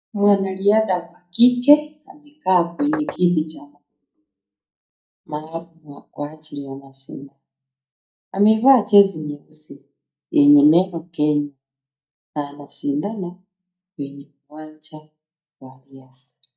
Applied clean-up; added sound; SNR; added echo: neural mask model DeepFilterNet 3.